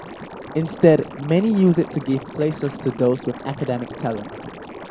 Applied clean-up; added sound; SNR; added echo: none; Liquid; 14 dB; none.